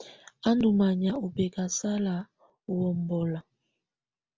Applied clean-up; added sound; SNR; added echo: none; none; none; none.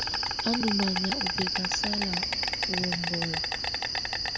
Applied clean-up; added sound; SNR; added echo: none; Insect; -4 dB; none.